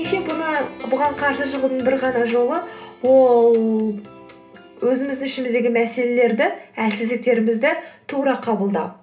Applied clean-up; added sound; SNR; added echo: none; none; none; reverberation time 0.2 s.